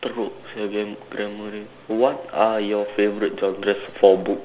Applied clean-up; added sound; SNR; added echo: none; none; none; none.